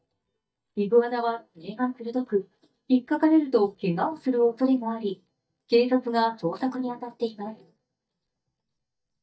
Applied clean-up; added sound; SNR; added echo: neural mask model DeepFilterNet 3.